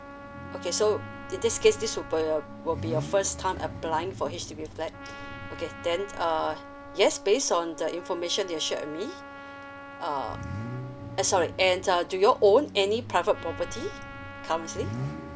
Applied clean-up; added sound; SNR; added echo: none; Idling / Accelerating, revving, vroom / Car + Trumpet; 11 dB; none.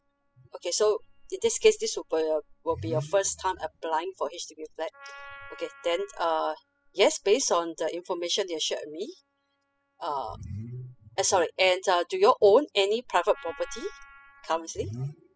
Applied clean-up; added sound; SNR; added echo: classical method spectral subtraction.